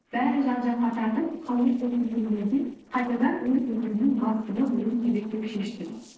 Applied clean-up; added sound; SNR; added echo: neural separator model SepFormer DNS4.